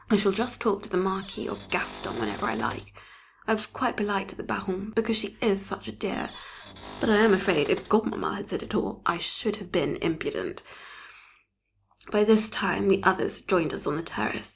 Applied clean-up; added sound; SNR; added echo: none; Cupboard open or close / Door; 14 dB; none.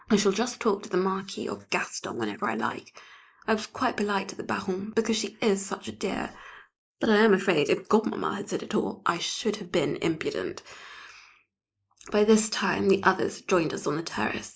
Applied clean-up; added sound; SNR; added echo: neural mask model Resemble Enhance denoiser.